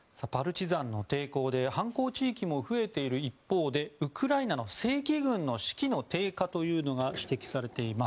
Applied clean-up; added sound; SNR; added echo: none; none; none; none.